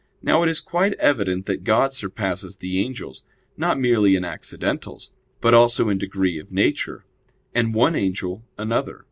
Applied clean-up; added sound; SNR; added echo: none; none; none; none.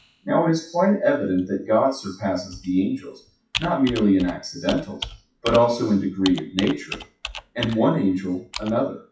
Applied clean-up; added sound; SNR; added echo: classical method WPE with log-MMSE.